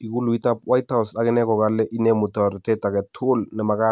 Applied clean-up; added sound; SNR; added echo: none; none; none; none.